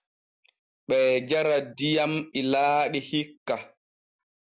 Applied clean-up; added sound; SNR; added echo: none; none; none; none.